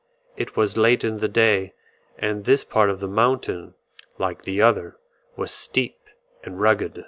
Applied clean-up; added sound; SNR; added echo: none; none; none; none.